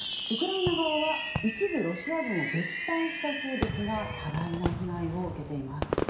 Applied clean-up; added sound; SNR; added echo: none; Fireworks; 2 dB; reverberation time 0.7 s.